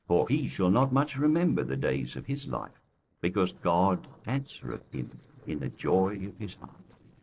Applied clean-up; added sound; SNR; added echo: neural separator model SepFormer DNS4.